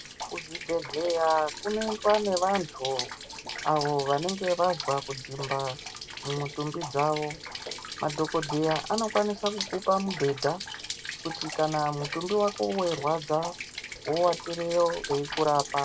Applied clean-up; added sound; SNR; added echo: none; Rain; 9 dB; none.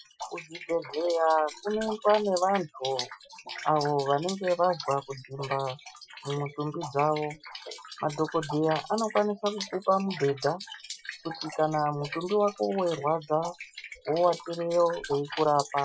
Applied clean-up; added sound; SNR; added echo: classical method Wiener filter.